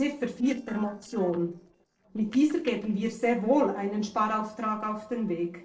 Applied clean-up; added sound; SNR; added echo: neural separator model SepFormer DNS4.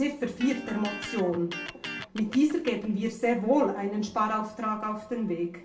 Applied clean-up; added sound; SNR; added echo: none; Electric guitar; 11 dB; reverberation time 0.3 s.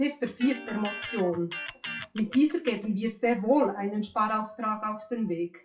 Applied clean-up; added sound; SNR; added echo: classical method WPE with log-MMSE.